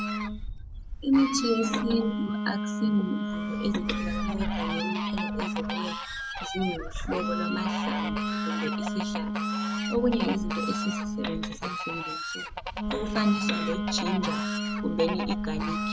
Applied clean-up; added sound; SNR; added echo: none; Wind instrument, woodwind instrument + Fowl; -1 dB; none.